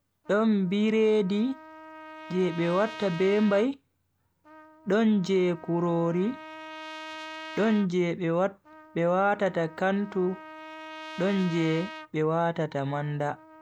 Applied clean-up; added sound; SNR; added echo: none; Trumpet; 16 dB; none.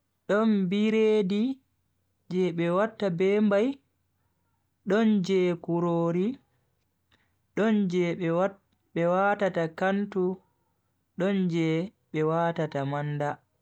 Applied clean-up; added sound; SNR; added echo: none; none; none; none.